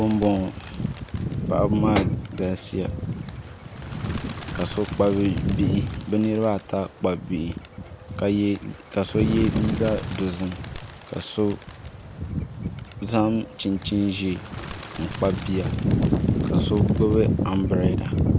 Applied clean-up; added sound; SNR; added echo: none; Bird; 18 dB; none.